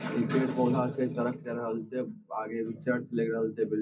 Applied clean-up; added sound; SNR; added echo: none; none; none; reverberation time 0.4 s.